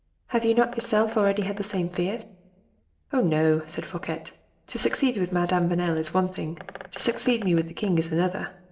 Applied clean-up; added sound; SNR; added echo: neural separator model SepFormer DNS4.